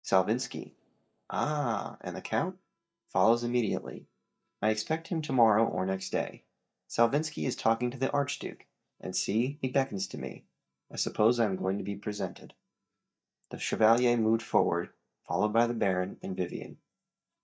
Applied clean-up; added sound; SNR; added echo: neural mask model DeepFilterNet 3.